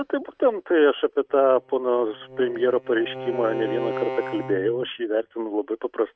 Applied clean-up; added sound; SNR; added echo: neural mask model RNNoise.